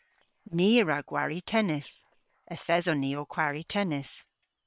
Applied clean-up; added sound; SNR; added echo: neural separator model SepFormer WHAM!.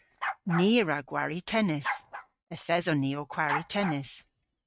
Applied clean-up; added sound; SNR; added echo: neural mask model RNNoise.